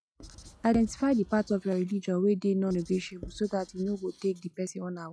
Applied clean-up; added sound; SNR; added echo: classical method log-MMSE.